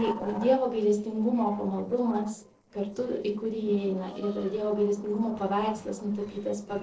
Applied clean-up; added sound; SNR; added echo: neural separator model SepFormer DNS4.